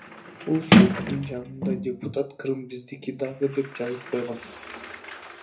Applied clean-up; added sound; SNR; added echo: none; Sliding door; -4 dB; reverberation time 0.3 s.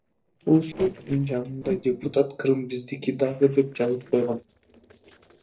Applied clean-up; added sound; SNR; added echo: neural separator model SepFormer DNS4.